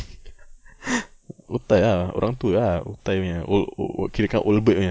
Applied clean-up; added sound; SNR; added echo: none; none; none; none.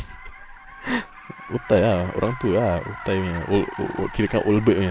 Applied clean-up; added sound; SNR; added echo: none; Car; 15 dB; none.